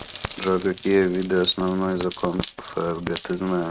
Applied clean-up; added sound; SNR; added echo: neural mask model RNNoise.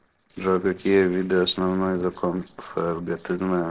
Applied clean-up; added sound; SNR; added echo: neural separator model SepFormer DNS4.